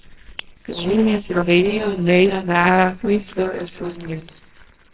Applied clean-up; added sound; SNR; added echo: neural separator model SepFormer WHAMR!.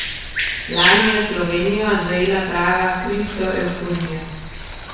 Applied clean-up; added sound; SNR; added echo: none; Bird vocalization, bird call, bird song; 5 dB; reverberation time 1.0 s.